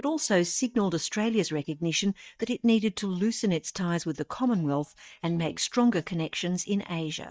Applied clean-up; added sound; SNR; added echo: neural mask model DeepFilterNet 3.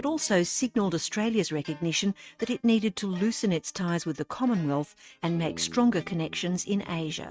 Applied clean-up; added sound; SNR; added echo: neural mask model RNNoise.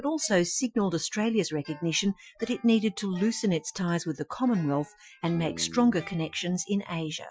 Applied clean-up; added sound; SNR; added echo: classical method Wiener filter.